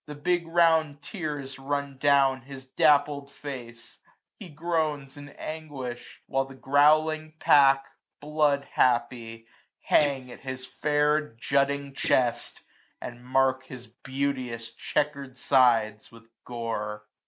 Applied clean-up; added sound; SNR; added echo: none; Guitar; 16 dB; none.